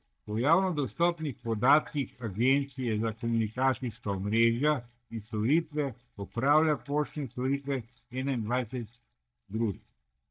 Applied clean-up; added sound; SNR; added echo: neural mask model DeepFilterNet 3.